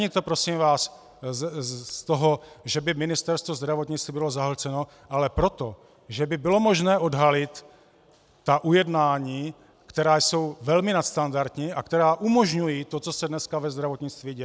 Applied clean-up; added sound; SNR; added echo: none; none; none; none.